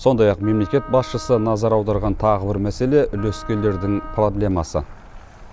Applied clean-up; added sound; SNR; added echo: none; Wind instrument, woodwind instrument; 19 dB; none.